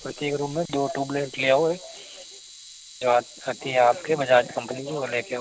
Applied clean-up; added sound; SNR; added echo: none; Camera; 19 dB; none.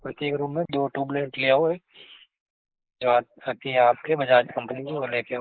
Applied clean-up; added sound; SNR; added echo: neural mask model Resemble Enhance denoiser.